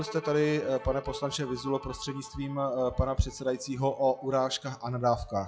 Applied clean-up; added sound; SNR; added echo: classical method log-MMSE.